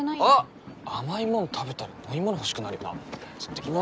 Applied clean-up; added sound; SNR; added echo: none; none; none; none.